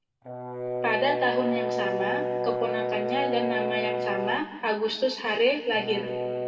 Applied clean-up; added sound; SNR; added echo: none; Brass instrument; 2 dB; reverberation time 2.0 s.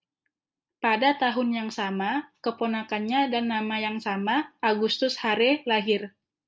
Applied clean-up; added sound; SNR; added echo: none; none; none; none.